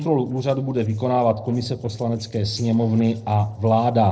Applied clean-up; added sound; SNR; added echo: neural separator model SepFormer DNS4.